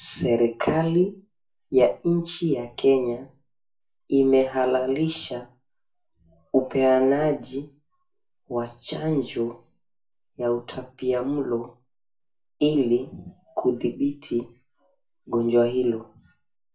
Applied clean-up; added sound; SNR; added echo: none; none; none; reverberation time 0.3 s.